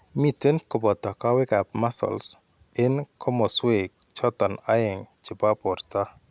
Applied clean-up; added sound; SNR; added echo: none; none; none; none.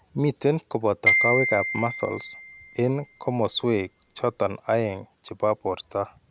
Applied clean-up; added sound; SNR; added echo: none; Glockenspiel; 2 dB; none.